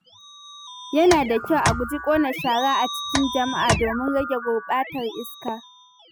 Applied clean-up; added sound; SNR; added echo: classical method spectral subtraction.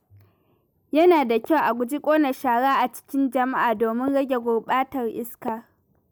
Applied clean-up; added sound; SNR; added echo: none; none; none; none.